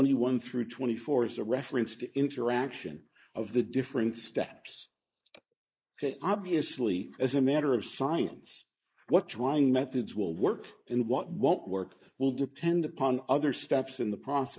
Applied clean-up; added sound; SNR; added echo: neural mask model Resemble Enhance denoiser.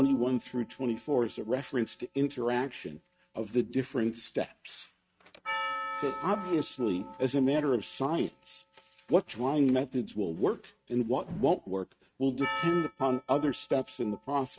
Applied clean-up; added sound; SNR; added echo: neural mask model RNNoise.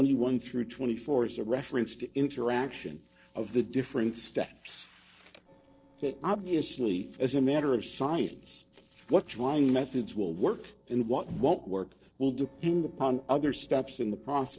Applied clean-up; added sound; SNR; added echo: neural separator model SepFormer DNS4.